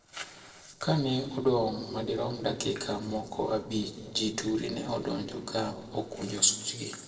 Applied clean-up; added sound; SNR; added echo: neural separator model SepFormer DNS4.